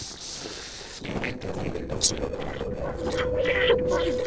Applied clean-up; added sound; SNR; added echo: neural separator model SepFormer DNS4.